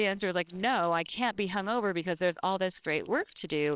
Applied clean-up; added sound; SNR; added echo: neural separator model SepFormer WHAMR!.